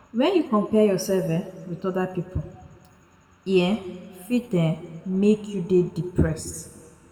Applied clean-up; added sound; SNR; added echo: none; none; none; reverberation time 1.2 s.